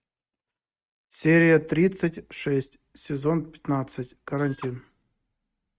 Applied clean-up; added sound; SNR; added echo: neural mask model RNNoise.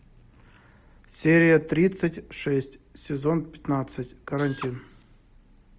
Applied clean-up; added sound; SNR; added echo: none; Drill; 16 dB; none.